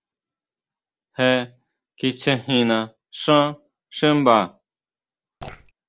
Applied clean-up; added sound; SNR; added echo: neural separator model SepFormer DNS4.